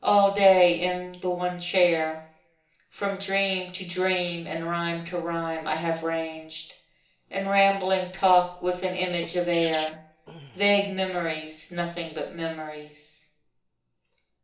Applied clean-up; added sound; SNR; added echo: none; Sneeze; 16 dB; reverberation time 0.7 s.